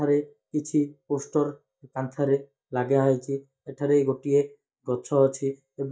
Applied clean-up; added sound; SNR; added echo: neural mask model DeepFilterNet 3.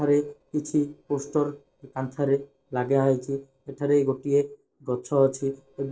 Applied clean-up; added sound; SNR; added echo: neural separator model SepFormer DNS4.